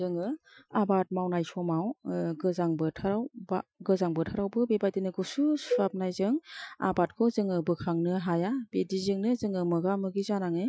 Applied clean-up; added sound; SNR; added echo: classical method Wiener filter.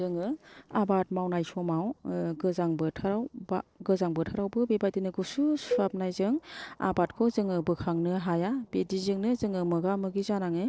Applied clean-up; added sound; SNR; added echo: neural separator model SepFormer DNS4.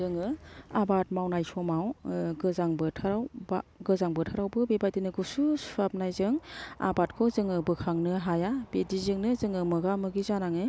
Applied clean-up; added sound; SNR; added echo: none; none; none; none.